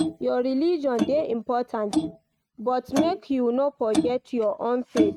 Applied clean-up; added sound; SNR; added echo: neural mask model RNNoise.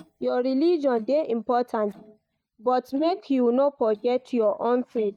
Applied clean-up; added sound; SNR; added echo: neural mask model DeepFilterNet 3.